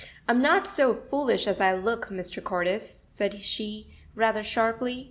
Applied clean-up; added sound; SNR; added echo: none; none; none; none.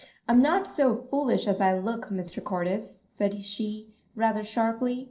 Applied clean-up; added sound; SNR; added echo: neural separator model SepFormer DNS4.